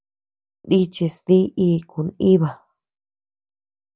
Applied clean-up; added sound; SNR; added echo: none; none; none; none.